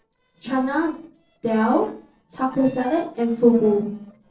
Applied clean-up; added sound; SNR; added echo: neural separator model SepFormer DNS4.